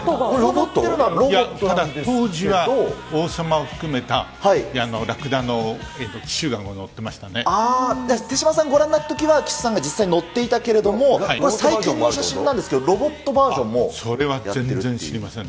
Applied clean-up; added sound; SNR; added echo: none; Wind instrument, woodwind instrument; 18 dB; none.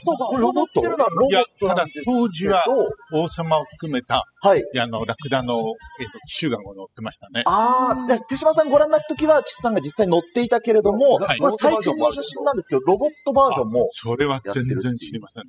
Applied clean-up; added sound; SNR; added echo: classical method spectral subtraction.